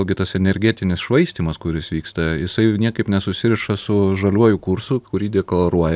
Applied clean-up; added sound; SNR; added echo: none; none; none; none.